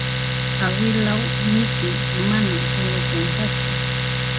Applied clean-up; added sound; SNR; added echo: none; Domestic sounds, home sounds; -4 dB; none.